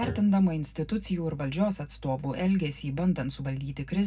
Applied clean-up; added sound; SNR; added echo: none; Thump, thud; 17 dB; reverberation time 0.3 s.